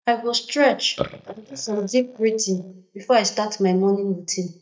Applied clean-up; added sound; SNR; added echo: neural mask model DeepFilterNet 3.